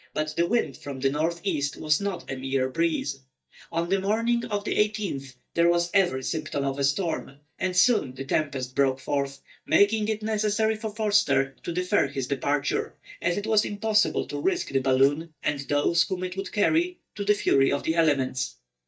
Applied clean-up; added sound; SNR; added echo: neural mask model DeepFilterNet 3.